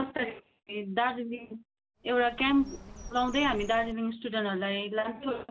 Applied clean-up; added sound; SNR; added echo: none; Bird; 14 dB; none.